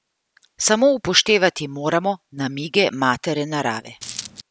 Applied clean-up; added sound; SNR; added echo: none; Coin (dropping); 12 dB; none.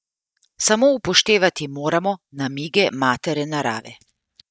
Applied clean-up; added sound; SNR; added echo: neural mask model DeepFilterNet 3.